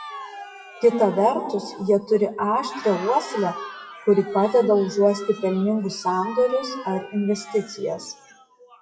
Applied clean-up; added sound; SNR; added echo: classical method WPE with log-MMSE.